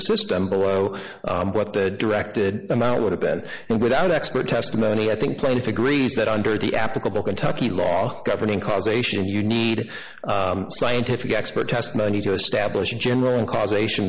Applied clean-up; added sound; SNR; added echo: none; none; none; none.